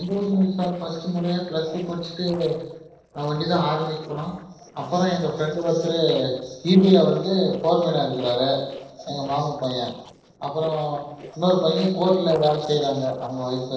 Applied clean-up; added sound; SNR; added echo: neural separator model SepFormer DNS4.